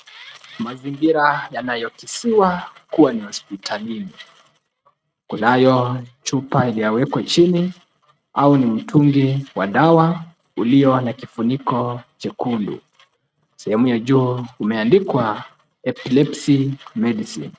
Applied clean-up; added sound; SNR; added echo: neural mask model RNNoise.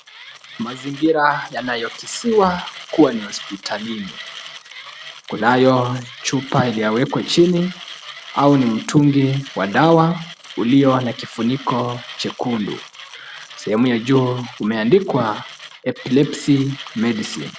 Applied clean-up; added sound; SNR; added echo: none; Mechanisms; 17 dB; none.